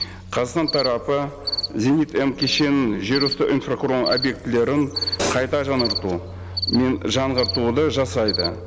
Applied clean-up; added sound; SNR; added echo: none; Hi-hat + Cricket; 7 dB; none.